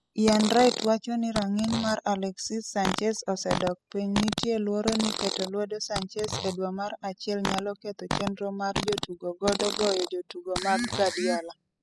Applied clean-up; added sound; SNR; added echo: classical method spectral subtraction.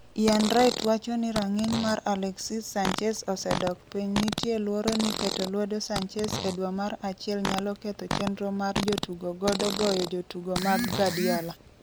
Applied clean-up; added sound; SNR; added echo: none; Fart; 7 dB; none.